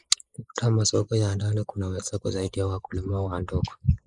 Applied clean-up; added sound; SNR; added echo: neural mask model Resemble Enhance denoiser.